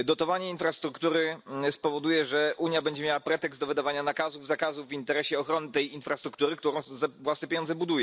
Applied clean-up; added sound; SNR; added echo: none; none; none; none.